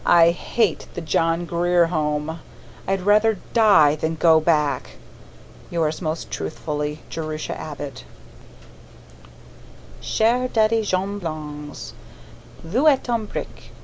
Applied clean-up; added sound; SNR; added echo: none; none; none; none.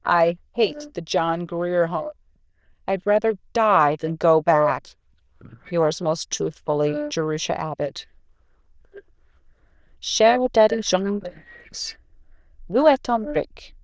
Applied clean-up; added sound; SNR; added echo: neural diffusion model UNIVERSE++.